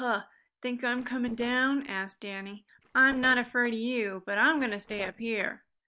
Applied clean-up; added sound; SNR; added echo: neural separator model SepFormer DNS4.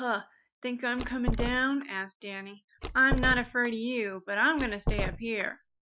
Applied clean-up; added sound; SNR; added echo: classical method Wiener filter.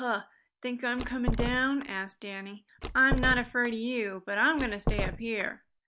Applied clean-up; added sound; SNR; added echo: none; Door; 4 dB; none.